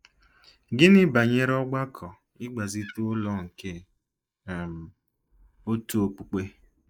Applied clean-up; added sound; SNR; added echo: neural mask model Resemble Enhance denoiser.